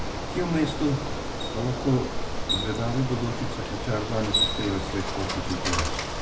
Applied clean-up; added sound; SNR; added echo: none; Bicycle; 0 dB; reverberation time 0.2 s.